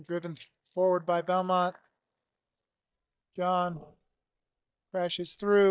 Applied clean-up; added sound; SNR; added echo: neural mask model DeepFilterNet 3.